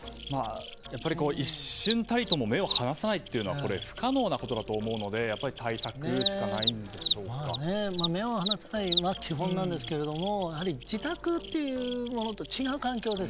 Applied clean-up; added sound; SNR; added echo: none; Cricket; 7 dB; none.